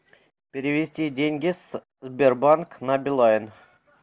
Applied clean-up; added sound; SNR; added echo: none; none; none; none.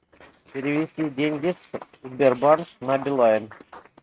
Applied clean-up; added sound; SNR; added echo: neural mask model RNNoise.